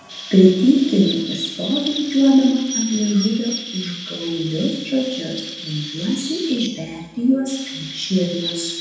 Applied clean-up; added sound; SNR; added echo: none; Chirp, tweet; 11 dB; reverberation time 0.9 s.